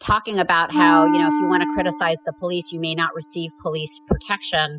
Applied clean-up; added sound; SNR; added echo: classical method spectral subtraction.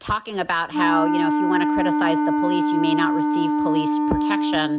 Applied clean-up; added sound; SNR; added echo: none; Wind instrument, woodwind instrument; -5 dB; none.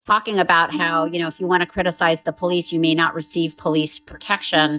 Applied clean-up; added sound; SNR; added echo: neural mask model DeepFilterNet 3.